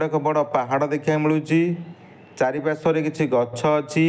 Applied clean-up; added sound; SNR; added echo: none; none; none; none.